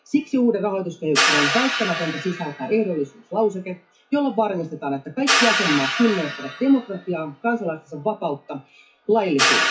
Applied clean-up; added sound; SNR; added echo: classical method WPE with log-MMSE.